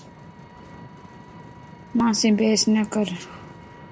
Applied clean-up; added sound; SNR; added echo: none; Vehicle; 18 dB; none.